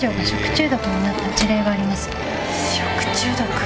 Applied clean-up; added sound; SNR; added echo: none; Slam / Wood; 17 dB; none.